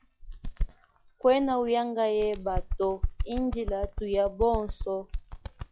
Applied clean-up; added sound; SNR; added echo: classical method log-MMSE.